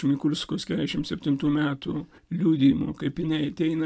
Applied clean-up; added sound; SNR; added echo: none; none; none; none.